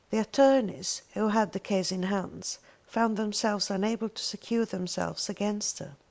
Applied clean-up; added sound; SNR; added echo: none; none; none; none.